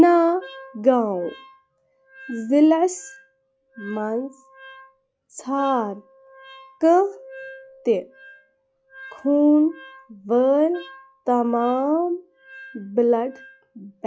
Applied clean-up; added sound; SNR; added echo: classical method log-MMSE.